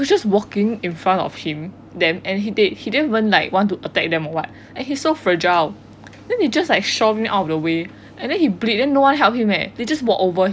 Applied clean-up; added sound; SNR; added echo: none; none; none; none.